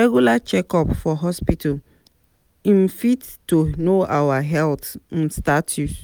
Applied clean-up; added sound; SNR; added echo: none; none; none; none.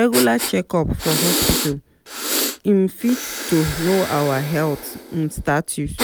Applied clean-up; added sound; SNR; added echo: none; Breathing; 5 dB; none.